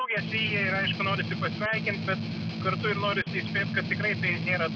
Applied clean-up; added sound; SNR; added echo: none; Strum; 2 dB; none.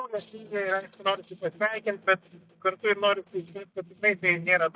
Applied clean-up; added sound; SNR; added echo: neural mask model DeepFilterNet 3.